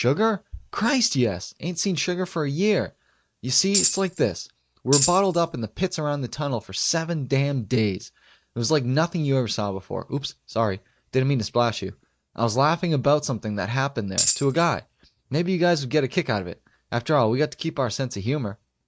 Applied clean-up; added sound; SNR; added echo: neural mask model RNNoise.